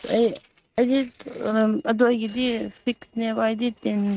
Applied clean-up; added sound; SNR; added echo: neural mask model RNNoise.